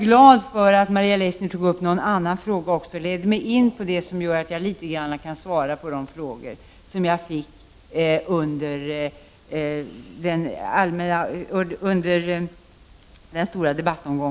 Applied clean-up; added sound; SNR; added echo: none; none; none; none.